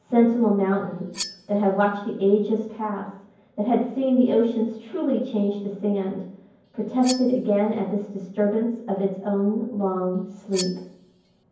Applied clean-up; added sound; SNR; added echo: none; Cutlery, silverware; 15 dB; reverberation time 0.9 s.